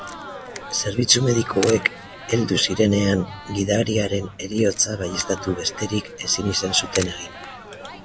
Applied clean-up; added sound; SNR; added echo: none; Crowd + Camera; 13 dB; none.